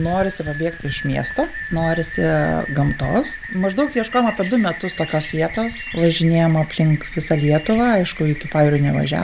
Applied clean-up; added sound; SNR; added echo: none; Rain; 13 dB; none.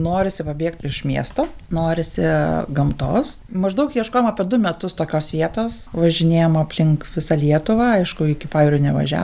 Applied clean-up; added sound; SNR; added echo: none; none; none; none.